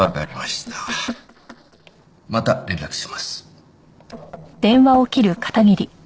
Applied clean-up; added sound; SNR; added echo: neural separator model SepFormer DNS4.